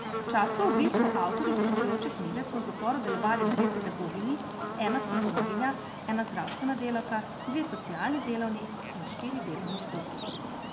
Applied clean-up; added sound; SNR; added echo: none; Buzz; 0 dB; none.